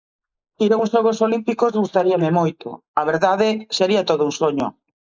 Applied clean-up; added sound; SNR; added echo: neural mask model Resemble Enhance denoiser.